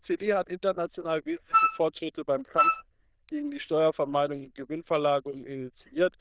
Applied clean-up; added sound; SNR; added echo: neural diffusion model UNIVERSE++.